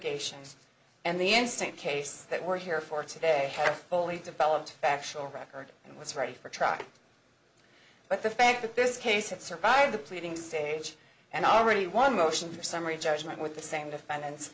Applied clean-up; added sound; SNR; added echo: none; none; none; none.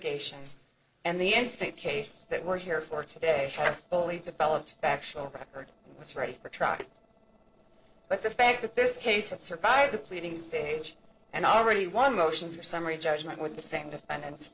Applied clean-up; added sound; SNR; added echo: neural separator model SepFormer DNS4.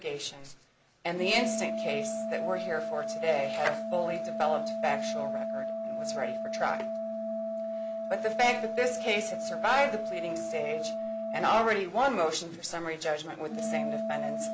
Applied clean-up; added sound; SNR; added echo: none; Organ; 3 dB; none.